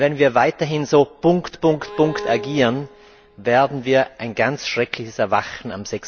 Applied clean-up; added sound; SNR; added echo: none; Bowed string instrument; 15 dB; none.